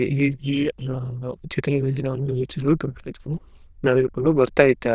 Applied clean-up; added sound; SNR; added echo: neural diffusion model UNIVERSE++.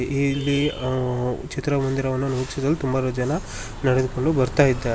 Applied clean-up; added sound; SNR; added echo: none; none; none; none.